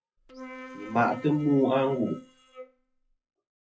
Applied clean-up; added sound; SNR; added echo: classical method WPE with log-MMSE.